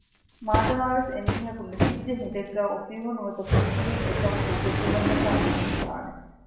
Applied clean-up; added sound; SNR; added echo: none; Fire; -3 dB; reverberation time 0.9 s.